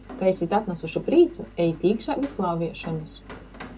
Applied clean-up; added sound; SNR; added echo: none; Rain; 18 dB; reverberation time 0.2 s.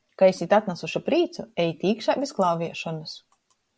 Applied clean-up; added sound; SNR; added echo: none; none; none; none.